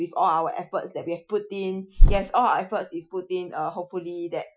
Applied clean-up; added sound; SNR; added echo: classical method Wiener filter.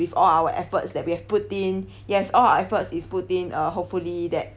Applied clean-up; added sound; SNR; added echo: none; none; none; none.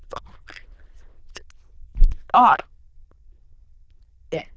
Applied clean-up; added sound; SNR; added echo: neural diffusion model UNIVERSE++.